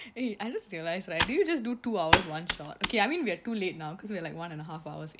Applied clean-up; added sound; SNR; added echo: none; Computer keyboard; 0 dB; none.